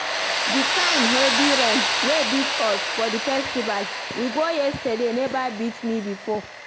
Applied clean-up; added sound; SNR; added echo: none; Tools; 0 dB; none.